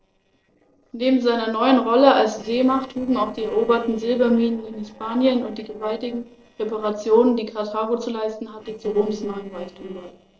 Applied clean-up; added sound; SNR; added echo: neural separator model SepFormer DNS4.